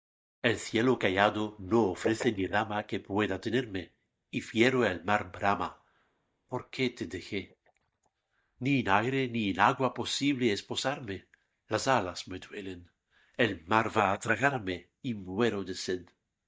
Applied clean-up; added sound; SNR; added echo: neural mask model DeepFilterNet 3.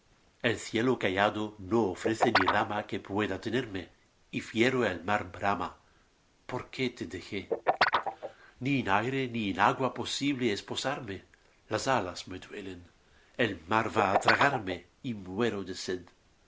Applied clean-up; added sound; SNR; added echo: none; Guitar; 1 dB; none.